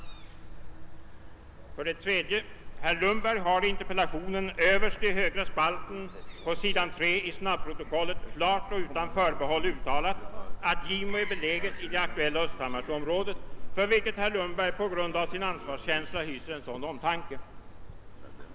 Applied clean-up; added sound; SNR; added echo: none; Gull, seagull / Fowl; 2 dB; none.